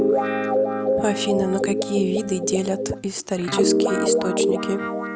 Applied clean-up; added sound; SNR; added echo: none; Guitar; -3 dB; none.